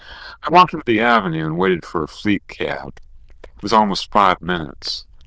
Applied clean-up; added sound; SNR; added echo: neural diffusion model UNIVERSE++.